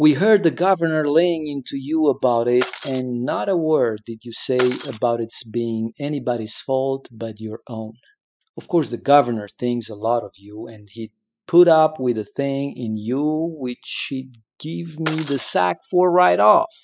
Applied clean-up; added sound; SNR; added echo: classical method spectral subtraction.